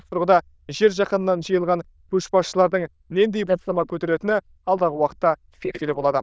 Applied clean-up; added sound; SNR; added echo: neural diffusion model UNIVERSE++.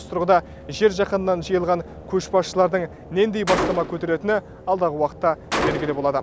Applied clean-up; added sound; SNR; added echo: none; Gunshot, gunfire; 10 dB; none.